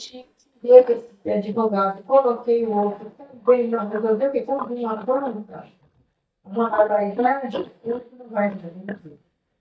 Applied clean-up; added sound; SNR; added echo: neural mask model DeepFilterNet 3.